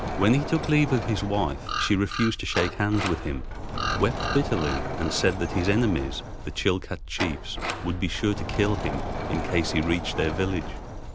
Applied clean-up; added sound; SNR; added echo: none; Bird vocalization, bird call, bird song + Sliding door; 5 dB; none.